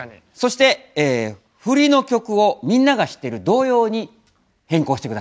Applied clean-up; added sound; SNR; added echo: none; none; none; none.